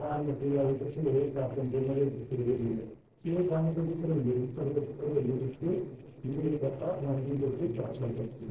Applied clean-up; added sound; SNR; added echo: neural separator model SepFormer DNS4.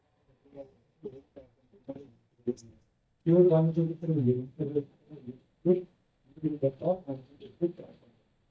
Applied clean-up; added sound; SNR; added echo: neural mask model DeepFilterNet 3.